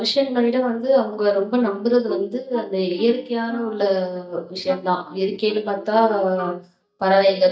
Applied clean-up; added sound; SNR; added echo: neural mask model DeepFilterNet 3.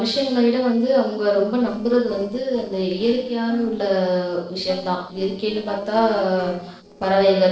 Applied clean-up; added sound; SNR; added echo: neural separator model SepFormer DNS4.